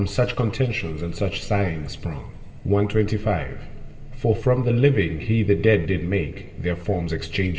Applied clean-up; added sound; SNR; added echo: none; none; none; reverberation time 2.9 s.